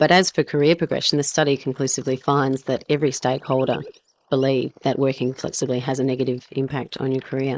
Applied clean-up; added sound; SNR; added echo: neural mask model Resemble Enhance denoiser.